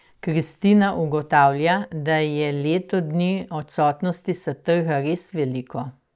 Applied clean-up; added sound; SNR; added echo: neural mask model DeepFilterNet 3.